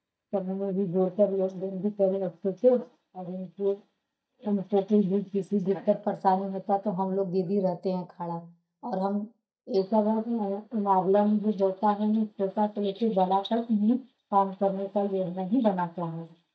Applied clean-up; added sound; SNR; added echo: neural mask model DeepFilterNet 3.